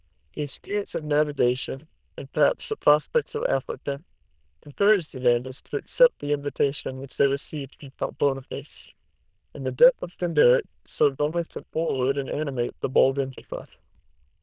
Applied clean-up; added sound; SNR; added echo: neural diffusion model UNIVERSE++.